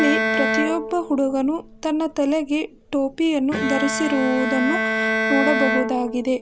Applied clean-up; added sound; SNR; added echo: none; Bowed string instrument; 3 dB; none.